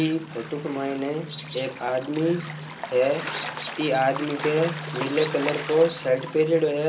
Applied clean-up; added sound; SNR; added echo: none; Gull, seagull / Waves, surf; 11 dB; reverberation time 0.2 s.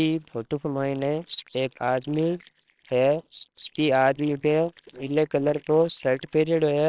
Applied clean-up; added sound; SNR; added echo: neural separator model SepFormer WHAMR!.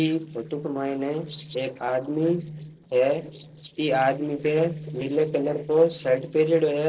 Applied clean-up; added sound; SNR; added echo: neural separator model SepFormer DNS4.